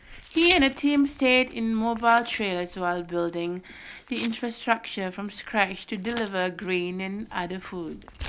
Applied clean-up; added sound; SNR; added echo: neural mask model Resemble Enhance denoiser.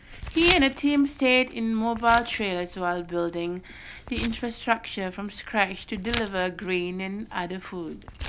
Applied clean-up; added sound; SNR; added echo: none; Keys jangling; 12 dB; none.